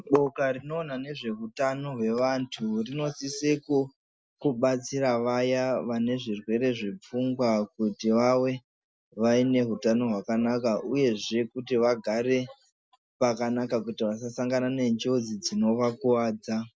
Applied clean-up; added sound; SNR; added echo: none; none; none; none.